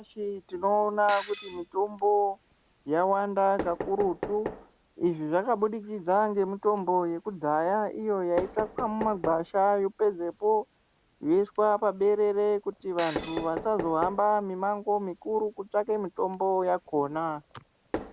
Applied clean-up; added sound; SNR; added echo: none; Knock + Shatter; 14 dB; none.